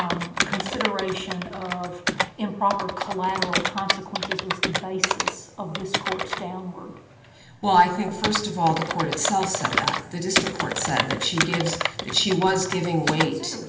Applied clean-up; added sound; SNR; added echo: none; Computer keyboard; 2 dB; reverberation time 1.6 s.